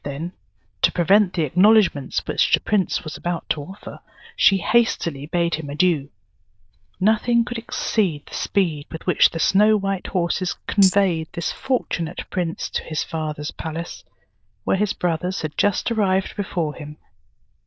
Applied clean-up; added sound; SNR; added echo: neural diffusion model UNIVERSE++.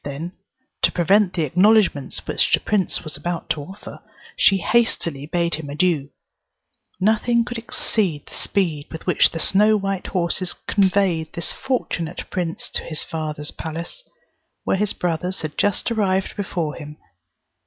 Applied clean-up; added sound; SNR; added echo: none; Tambourine; 5 dB; none.